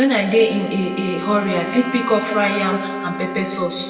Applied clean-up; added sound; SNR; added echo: none; Wind instrument, woodwind instrument; 9 dB; reverberation time 1.8 s.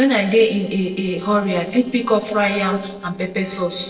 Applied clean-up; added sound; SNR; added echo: neural separator model SepFormer DNS4.